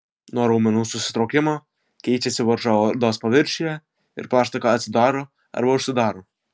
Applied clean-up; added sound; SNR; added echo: none; none; none; none.